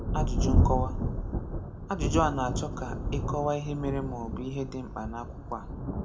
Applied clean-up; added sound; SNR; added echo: none; Thunder; -3 dB; reverberation time 0.7 s.